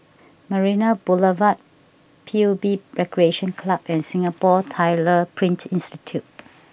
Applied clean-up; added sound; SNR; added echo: none; none; none; none.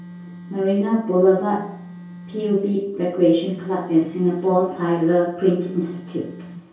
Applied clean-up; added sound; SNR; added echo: none; Telephone; 18 dB; reverberation time 0.6 s.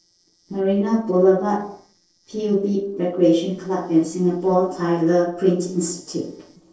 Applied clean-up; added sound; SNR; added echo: neural separator model SepFormer DNS4.